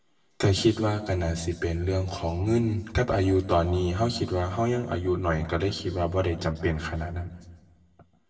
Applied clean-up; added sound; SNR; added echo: none; none; none; reverberation time 1.0 s.